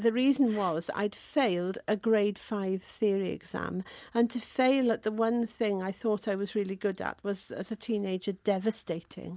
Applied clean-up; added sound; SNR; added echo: none; none; none; none.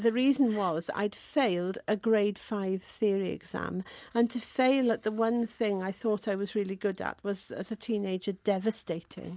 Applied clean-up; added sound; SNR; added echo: neural mask model Resemble Enhance denoiser.